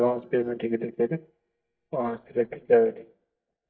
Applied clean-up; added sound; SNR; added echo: neural mask model DeepFilterNet 3.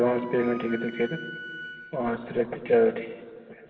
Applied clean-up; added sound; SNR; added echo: none; Wind instrument, woodwind instrument; 14 dB; reverberation time 2.0 s.